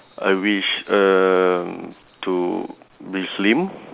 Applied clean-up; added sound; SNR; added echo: none; none; none; none.